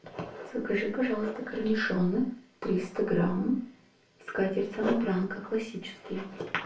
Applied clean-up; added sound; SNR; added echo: none; none; none; reverberation time 0.3 s.